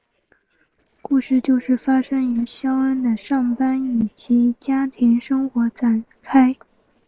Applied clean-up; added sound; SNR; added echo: neural separator model SepFormer DNS4.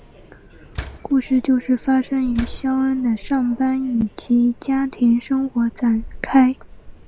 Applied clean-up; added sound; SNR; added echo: none; Slam + Subway, metro, underground; 17 dB; none.